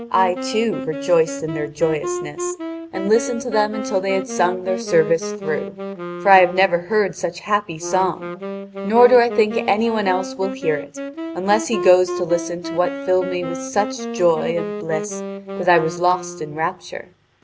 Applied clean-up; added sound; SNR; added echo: none; Wind instrument, woodwind instrument; 9 dB; none.